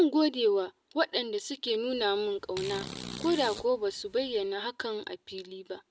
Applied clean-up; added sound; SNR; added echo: none; Fart; 13 dB; none.